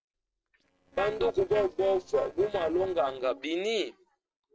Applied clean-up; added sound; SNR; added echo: neural separator model SepFormer DNS4.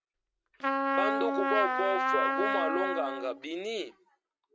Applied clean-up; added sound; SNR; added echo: none; Trumpet; -3 dB; none.